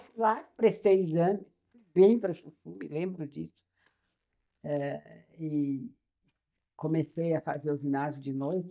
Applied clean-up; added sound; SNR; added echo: neural mask model DeepFilterNet 3.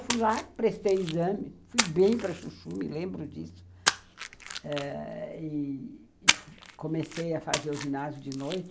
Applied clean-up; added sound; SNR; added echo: none; Splash, splatter; 4 dB; none.